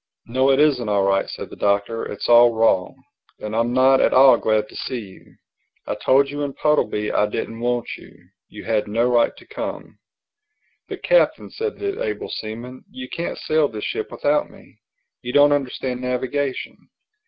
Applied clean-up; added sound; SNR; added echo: none; none; none; none.